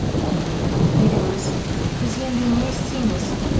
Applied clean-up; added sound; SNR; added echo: none; Thunder; -5 dB; reverberation time 2.6 s.